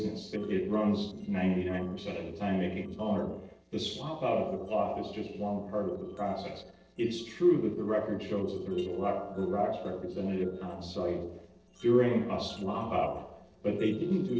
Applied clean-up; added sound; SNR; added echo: neural separator model SepFormer DNS4.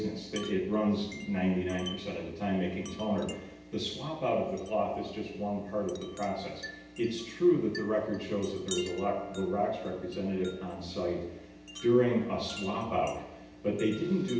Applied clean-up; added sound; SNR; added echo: none; Wind chime; 18 dB; reverberation time 0.9 s.